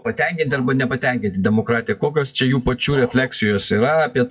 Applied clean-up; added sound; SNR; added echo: classical method WPE with log-MMSE.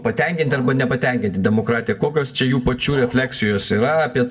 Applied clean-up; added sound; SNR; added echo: none; Bark; 17 dB; reverberation time 1.2 s.